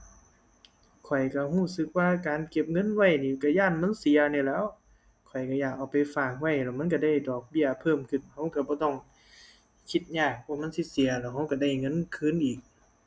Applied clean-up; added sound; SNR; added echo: none; none; none; none.